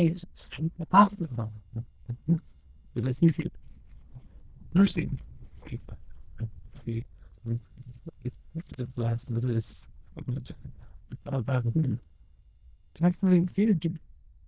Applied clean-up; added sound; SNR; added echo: neural diffusion model UNIVERSE++.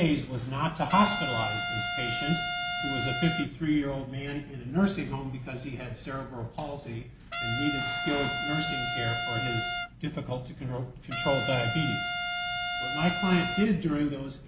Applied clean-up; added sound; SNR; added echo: none; Trumpet; 2 dB; none.